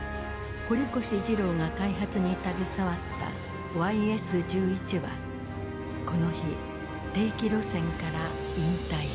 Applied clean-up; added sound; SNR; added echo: none; none; none; none.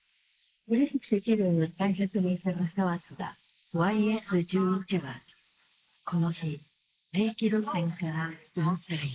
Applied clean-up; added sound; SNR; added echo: neural mask model Resemble Enhance denoiser.